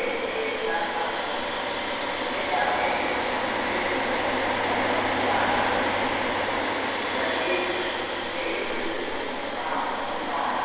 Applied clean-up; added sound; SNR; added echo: none; Domestic sounds, home sounds; -4 dB; reverberation time 2.2 s.